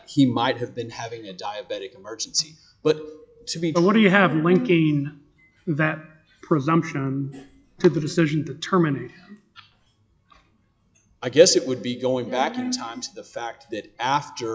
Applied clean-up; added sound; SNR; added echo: classical method log-MMSE.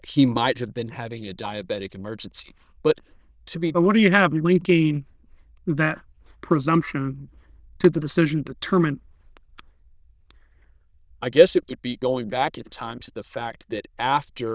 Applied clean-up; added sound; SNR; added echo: neural diffusion model UNIVERSE++.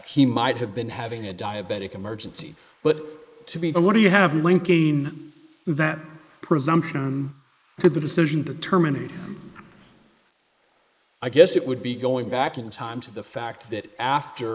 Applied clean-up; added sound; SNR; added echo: neural mask model Resemble Enhance denoiser.